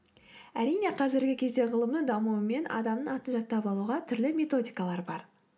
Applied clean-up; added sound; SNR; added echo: none; none; none; none.